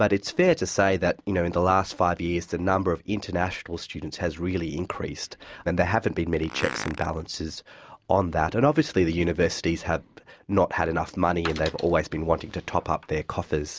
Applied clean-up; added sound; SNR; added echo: none; Fart; 12 dB; none.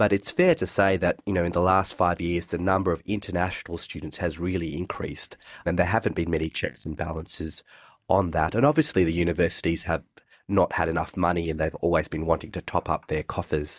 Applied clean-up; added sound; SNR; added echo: neural mask model DeepFilterNet 3.